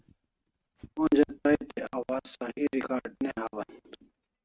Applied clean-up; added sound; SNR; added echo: neural mask model RNNoise.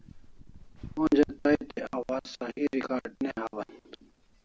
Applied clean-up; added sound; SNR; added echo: none; Fire; 19 dB; none.